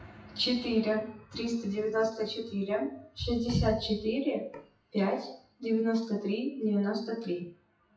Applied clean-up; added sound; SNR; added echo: classical method WPE with log-MMSE.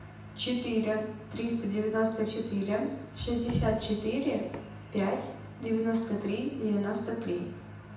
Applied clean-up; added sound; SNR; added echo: none; Knock; 19 dB; reverberation time 0.9 s.